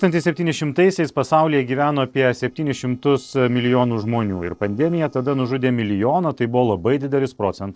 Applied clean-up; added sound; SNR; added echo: neural separator model SepFormer DNS4.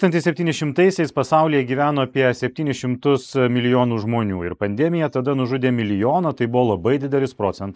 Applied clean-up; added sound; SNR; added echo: neural mask model Resemble Enhance denoiser.